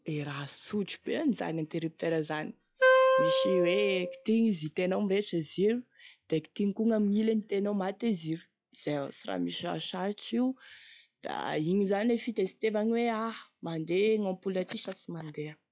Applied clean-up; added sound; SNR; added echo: classical method log-MMSE.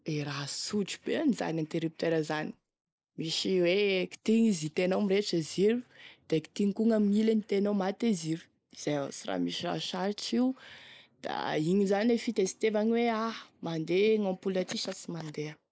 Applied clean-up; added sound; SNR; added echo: neural mask model Resemble Enhance denoiser.